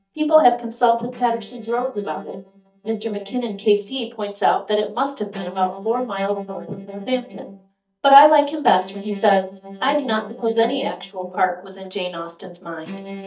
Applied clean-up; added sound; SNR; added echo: neural mask model DeepFilterNet 3.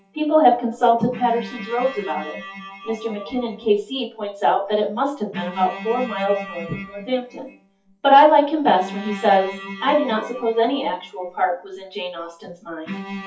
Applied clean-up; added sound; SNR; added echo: classical method WPE with log-MMSE.